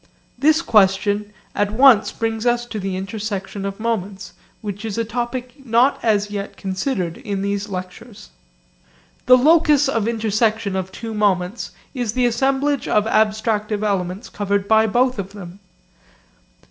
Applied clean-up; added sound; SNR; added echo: none; none; none; none.